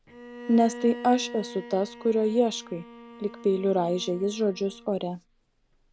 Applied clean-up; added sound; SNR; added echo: none; Bowed string instrument; 16 dB; none.